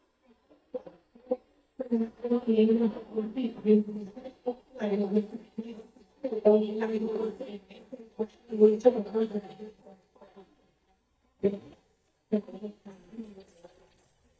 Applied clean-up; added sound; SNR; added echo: neural mask model DeepFilterNet 3.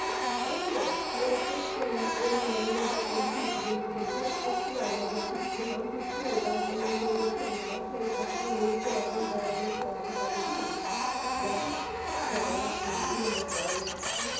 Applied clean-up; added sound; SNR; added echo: none; Printer; -2 dB; reverberation time 0.8 s.